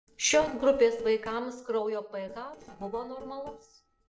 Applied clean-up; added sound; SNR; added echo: neural separator model SepFormer DNS4.